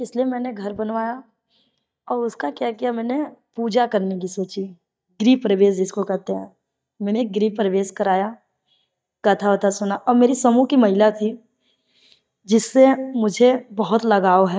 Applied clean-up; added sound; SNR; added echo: neural mask model DeepFilterNet 3.